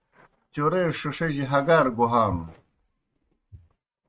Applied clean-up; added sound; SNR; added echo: neural mask model RNNoise.